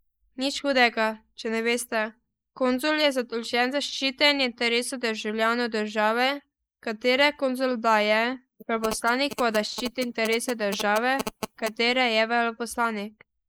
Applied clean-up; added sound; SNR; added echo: neural mask model Resemble Enhance denoiser.